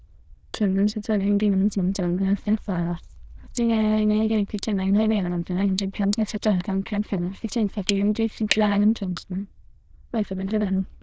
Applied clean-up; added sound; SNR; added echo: neural diffusion model UNIVERSE++.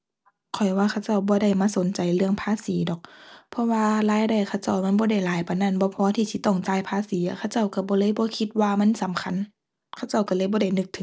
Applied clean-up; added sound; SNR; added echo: none; none; none; none.